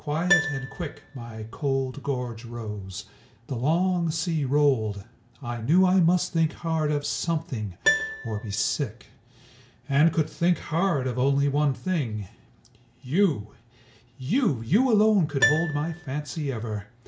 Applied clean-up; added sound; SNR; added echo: none; Piano; 11 dB; none.